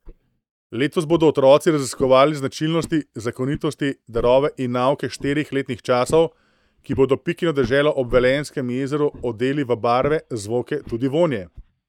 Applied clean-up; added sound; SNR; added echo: neural mask model DeepFilterNet 3.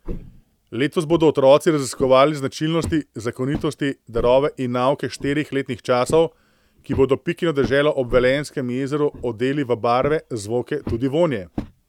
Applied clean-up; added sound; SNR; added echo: none; Walk, footsteps; 15 dB; none.